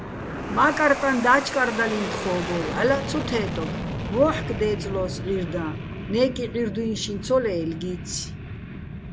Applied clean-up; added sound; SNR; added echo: none; Fixed-wing aircraft, airplane; 7 dB; none.